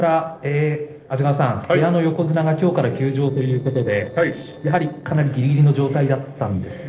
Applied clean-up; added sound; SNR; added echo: neural separator model SepFormer DNS4.